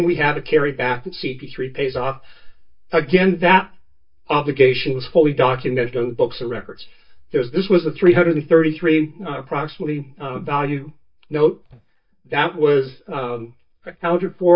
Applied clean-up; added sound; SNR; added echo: neural mask model DeepFilterNet 3.